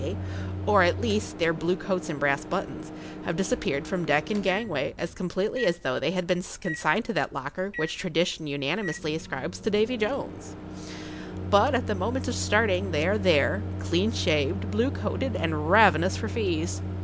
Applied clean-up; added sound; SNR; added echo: none; Microwave oven; 8 dB; none.